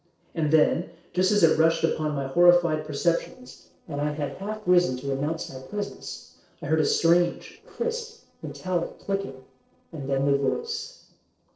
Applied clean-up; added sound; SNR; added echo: neural separator model SepFormer DNS4.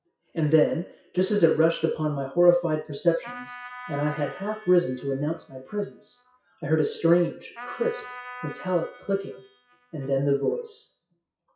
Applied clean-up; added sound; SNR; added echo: classical method WPE with log-MMSE.